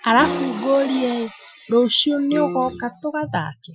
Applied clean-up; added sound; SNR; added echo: classical method Wiener filter.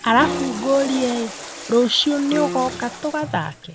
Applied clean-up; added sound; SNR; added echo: none; Toilet flush / Water + Piano; 9 dB; none.